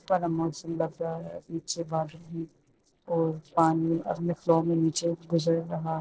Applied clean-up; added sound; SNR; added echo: neural separator model SepFormer DNS4.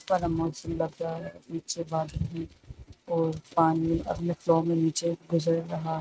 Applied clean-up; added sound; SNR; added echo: neural mask model RNNoise.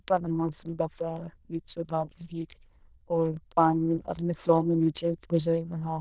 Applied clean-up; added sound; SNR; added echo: neural diffusion model UNIVERSE++.